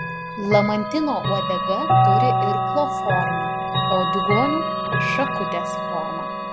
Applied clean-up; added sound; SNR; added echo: none; Chime / Clock; -4 dB; none.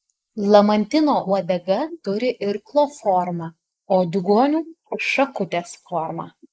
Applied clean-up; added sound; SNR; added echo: neural mask model Resemble Enhance denoiser.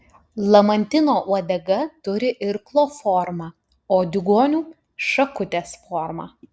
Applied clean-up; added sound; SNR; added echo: none; none; none; none.